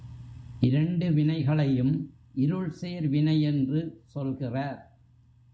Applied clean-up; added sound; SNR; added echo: none; none; none; none.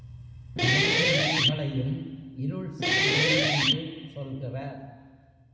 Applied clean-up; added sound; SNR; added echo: none; Guitar; -5 dB; reverberation time 1.7 s.